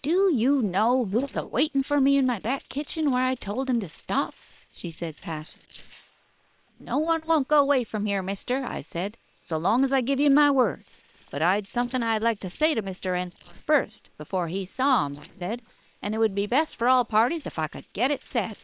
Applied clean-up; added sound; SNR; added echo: neural separator model SepFormer WHAM!.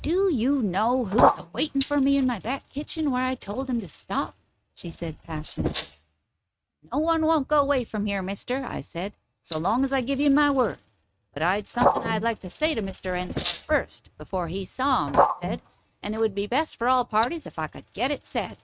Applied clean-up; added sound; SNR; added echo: neural mask model RNNoise.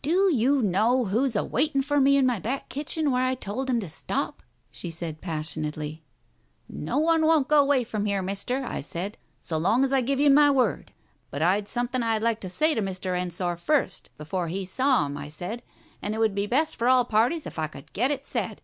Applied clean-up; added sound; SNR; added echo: none; none; none; none.